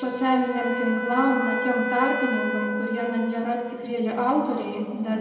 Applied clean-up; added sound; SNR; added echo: none; Wind instrument, woodwind instrument; 6 dB; reverberation time 2.1 s.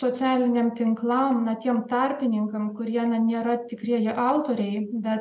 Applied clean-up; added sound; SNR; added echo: none; none; none; none.